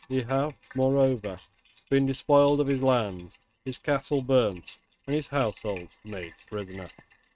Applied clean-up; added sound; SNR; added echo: neural mask model RNNoise.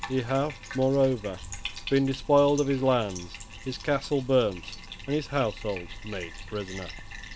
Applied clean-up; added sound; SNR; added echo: none; Bathtub (filling or washing); 13 dB; none.